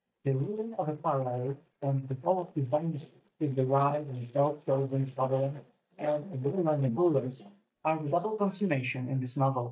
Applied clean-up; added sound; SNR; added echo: neural mask model DeepFilterNet 3.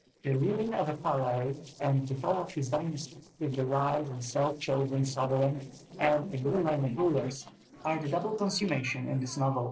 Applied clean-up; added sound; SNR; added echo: neural separator model SepFormer DNS4.